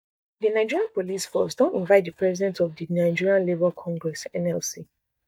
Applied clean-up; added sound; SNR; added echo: neural mask model DeepFilterNet 3.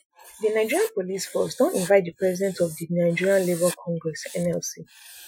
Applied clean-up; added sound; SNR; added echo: classical method Wiener filter.